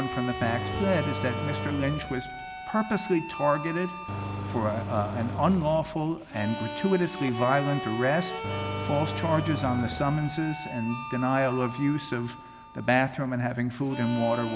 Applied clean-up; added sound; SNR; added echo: none; Engine + Harmonica; 7 dB; none.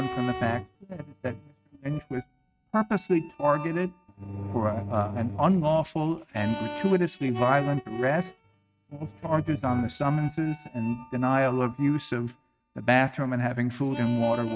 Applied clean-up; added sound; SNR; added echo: neural mask model RNNoise.